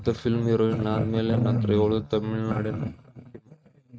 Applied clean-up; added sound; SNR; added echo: neural mask model RNNoise.